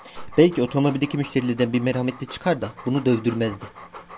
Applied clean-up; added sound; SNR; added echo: none; Dog; 20 dB; none.